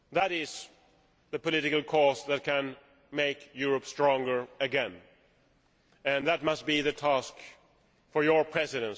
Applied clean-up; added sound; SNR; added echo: none; none; none; none.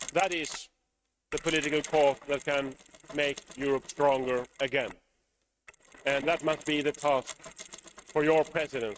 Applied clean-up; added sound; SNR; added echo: neural mask model RNNoise.